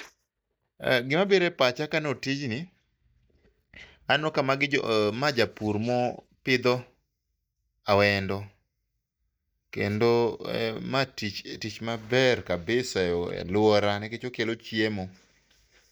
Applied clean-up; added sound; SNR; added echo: neural mask model DeepFilterNet 3.